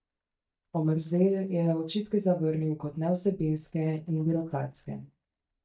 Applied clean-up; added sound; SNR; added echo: neural mask model DeepFilterNet 3.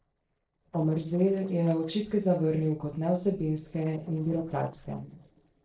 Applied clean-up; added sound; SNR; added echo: neural separator model SepFormer DNS4.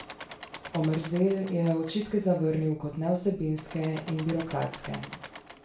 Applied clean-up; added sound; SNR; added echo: none; Engine / Mechanisms; 16 dB; reverberation time 0.3 s.